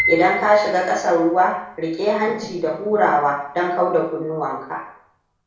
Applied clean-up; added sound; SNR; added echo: none; Piano; 12 dB; reverberation time 0.6 s.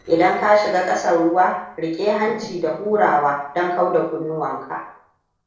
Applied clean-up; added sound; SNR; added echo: neural separator model SepFormer DNS4.